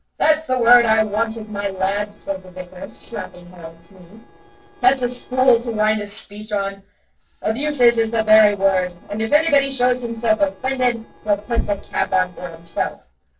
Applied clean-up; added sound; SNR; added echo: neural separator model SepFormer DNS4.